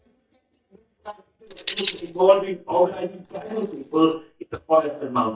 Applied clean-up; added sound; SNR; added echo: neural mask model DeepFilterNet 3.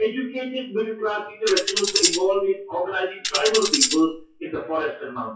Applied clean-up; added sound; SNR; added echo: classical method WPE with log-MMSE.